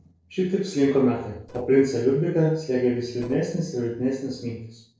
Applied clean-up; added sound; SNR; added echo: neural separator model SepFormer DNS4.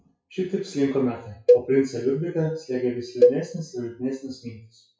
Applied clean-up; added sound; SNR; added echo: classical method WPE with log-MMSE.